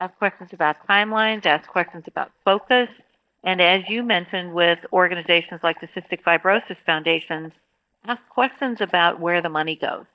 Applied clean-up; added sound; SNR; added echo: neural mask model DeepFilterNet 3.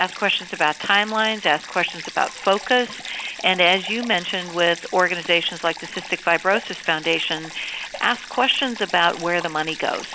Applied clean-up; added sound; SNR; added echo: none; Stream; 14 dB; none.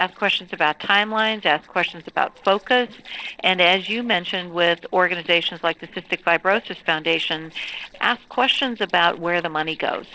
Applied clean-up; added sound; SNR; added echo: neural separator model SepFormer DNS4.